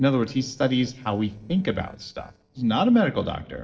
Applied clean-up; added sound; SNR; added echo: neural separator model SepFormer DNS4.